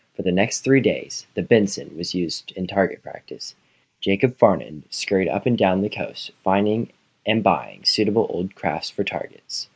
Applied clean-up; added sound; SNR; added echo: neural mask model Resemble Enhance denoiser.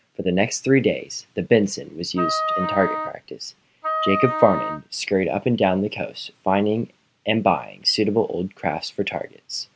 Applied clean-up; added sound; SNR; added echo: none; Wind instrument, woodwind instrument; 4 dB; none.